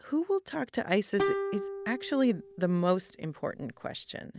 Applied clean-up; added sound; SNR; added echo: none; Plucked string instrument; 6 dB; none.